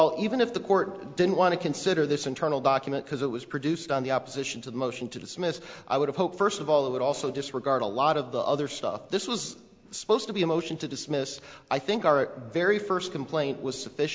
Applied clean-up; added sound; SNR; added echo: none; none; none; none.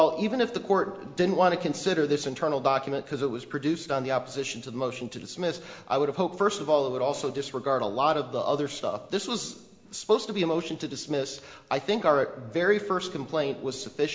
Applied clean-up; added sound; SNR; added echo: none; none; none; reverberation time 0.7 s.